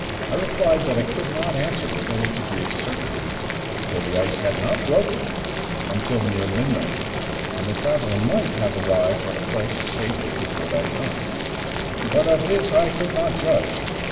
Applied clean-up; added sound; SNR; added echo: none; Boiling; 2 dB; reverberation time 2.4 s.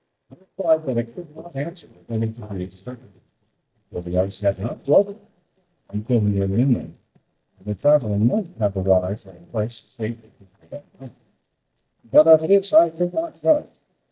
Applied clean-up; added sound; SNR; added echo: neural mask model DeepFilterNet 3.